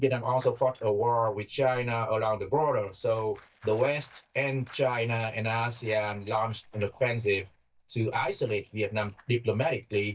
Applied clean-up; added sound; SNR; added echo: neural mask model DeepFilterNet 3.